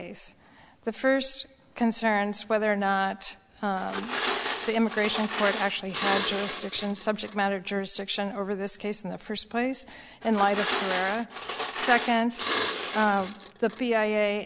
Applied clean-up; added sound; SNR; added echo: none; Glass; 3 dB; none.